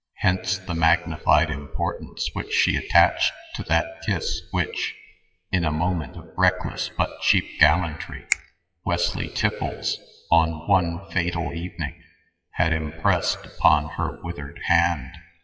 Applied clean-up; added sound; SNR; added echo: classical method WPE with log-MMSE.